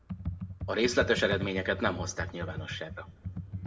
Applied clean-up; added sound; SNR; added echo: none; Computer keyboard; 6 dB; reverberation time 0.5 s.